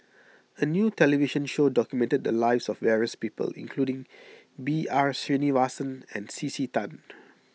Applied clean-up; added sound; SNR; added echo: none; none; none; none.